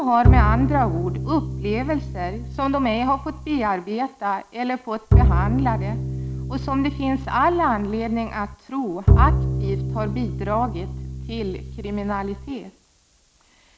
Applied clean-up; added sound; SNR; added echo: none; Bowed string instrument; -2 dB; none.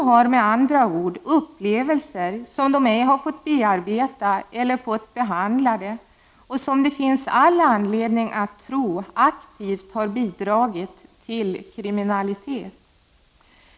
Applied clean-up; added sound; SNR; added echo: none; none; none; none.